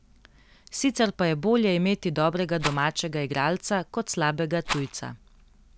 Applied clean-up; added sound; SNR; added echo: none; Rattle; 9 dB; none.